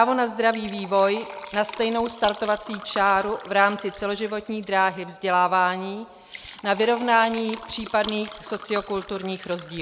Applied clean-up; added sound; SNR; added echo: none; Fill (with liquid); 16 dB; none.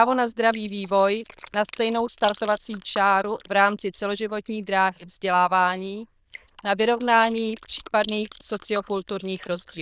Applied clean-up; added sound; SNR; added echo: neural diffusion model UNIVERSE++.